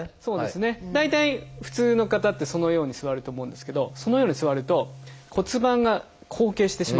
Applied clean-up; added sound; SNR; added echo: none; Boom; 20 dB; none.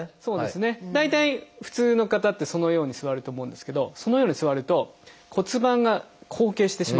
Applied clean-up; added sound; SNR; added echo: none; none; none; none.